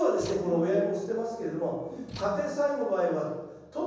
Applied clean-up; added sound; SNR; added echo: none; Slam / Tools; 20 dB; reverberation time 1.1 s.